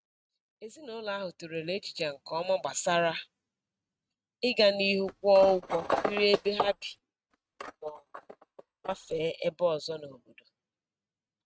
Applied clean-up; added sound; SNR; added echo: neural mask model RNNoise.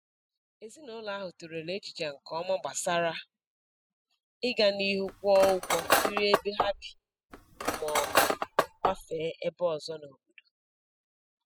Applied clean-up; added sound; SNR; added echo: classical method spectral subtraction.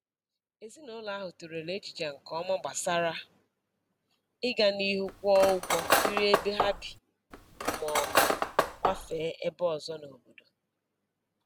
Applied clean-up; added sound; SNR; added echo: none; Cutlery, silverware; -3 dB; none.